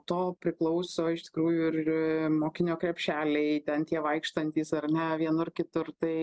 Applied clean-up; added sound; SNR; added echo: none; none; none; none.